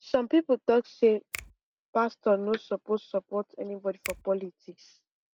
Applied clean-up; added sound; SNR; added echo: none; Finger snapping; 19 dB; none.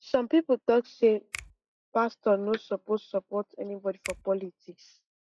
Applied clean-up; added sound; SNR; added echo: classical method log-MMSE.